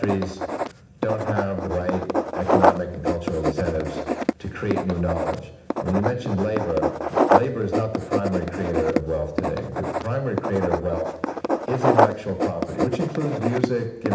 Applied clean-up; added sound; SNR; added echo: none; Writing; -2 dB; reverberation time 0.8 s.